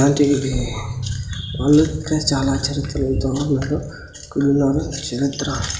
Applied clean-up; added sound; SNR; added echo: none; Knock; 16 dB; reverberation time 1.1 s.